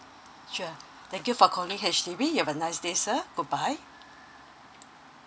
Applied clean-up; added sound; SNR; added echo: none; none; none; none.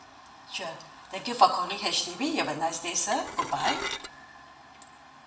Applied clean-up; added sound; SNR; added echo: none; Dishes, pots, and pans / Glass; 5 dB; reverberation time 1.3 s.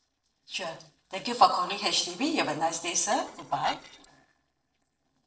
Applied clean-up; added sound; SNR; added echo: neural separator model SepFormer DNS4.